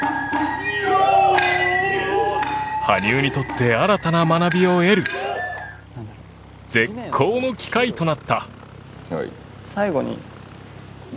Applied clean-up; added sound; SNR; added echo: none; Aircraft; 18 dB; none.